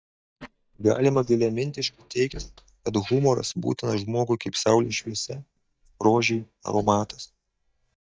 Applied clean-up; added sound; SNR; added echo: neural mask model DeepFilterNet 3.